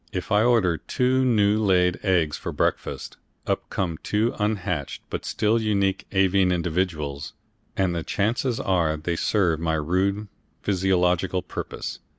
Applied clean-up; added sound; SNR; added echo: none; none; none; none.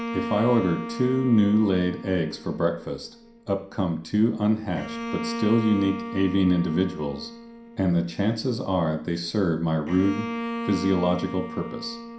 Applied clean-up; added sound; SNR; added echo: none; Bowed string instrument; 10 dB; reverberation time 0.5 s.